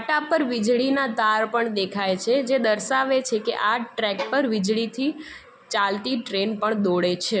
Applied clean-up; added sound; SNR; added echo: none; Bowed string instrument; 15 dB; none.